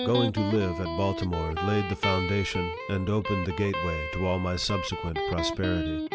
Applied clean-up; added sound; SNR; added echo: none; Electric guitar; 4 dB; none.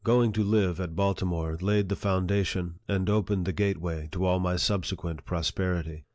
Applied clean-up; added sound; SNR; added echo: none; none; none; none.